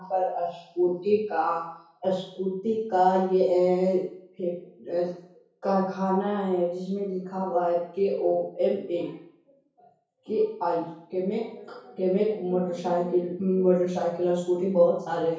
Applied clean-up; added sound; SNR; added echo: none; none; none; reverberation time 0.6 s.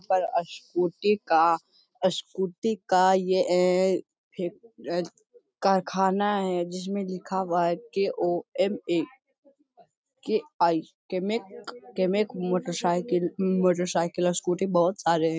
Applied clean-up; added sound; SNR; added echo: none; none; none; none.